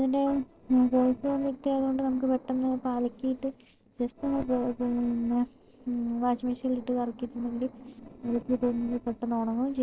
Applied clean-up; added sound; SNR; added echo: neural separator model SepFormer DNS4.